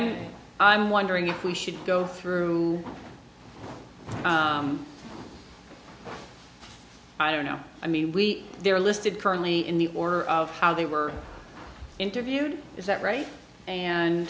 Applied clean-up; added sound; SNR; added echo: none; none; none; none.